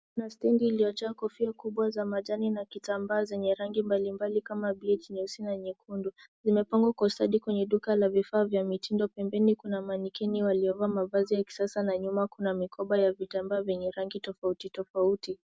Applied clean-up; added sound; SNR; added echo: none; none; none; none.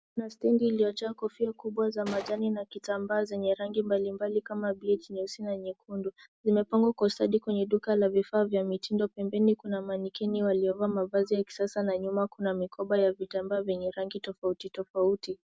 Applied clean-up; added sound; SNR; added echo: none; Gunshot, gunfire; 11 dB; none.